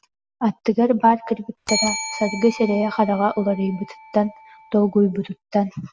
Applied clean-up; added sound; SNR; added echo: none; Bell; 11 dB; none.